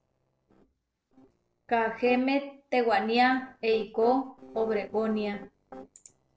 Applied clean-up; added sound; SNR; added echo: neural separator model SepFormer DNS4.